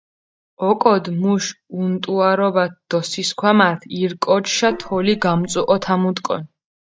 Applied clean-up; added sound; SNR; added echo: neural mask model DeepFilterNet 3.